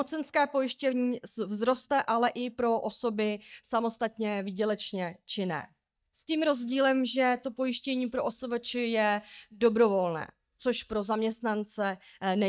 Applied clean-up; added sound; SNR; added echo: neural mask model DeepFilterNet 3.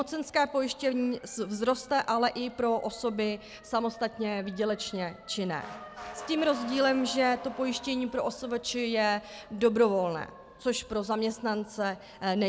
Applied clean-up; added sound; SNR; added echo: none; Motor vehicle (road) / Siren; 18 dB; none.